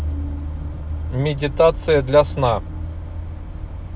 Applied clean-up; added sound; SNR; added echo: none; none; none; none.